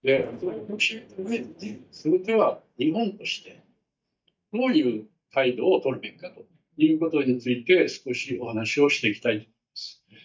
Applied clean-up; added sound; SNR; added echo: neural mask model DeepFilterNet 3.